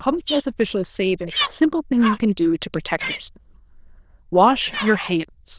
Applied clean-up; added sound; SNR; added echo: neural diffusion model UNIVERSE++.